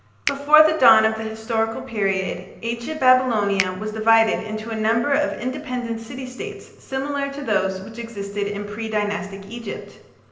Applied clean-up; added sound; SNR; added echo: none; Finger snapping; 15 dB; reverberation time 0.9 s.